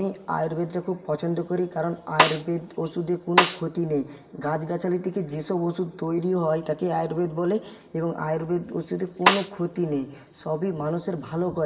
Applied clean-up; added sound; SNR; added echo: none; Snare drum; -3 dB; reverberation time 2.0 s.